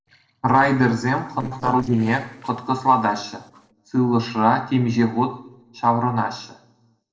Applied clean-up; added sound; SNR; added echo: neural separator model SepFormer DNS4.